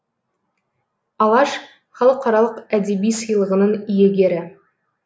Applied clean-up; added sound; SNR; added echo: none; none; none; none.